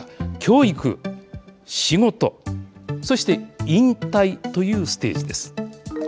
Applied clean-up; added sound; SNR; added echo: none; none; none; none.